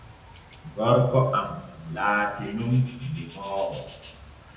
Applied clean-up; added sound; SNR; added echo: none; Bird; 19 dB; reverberation time 0.8 s.